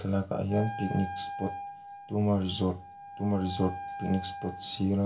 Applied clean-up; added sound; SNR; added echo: none; Wind instrument, woodwind instrument; 10 dB; reverberation time 0.2 s.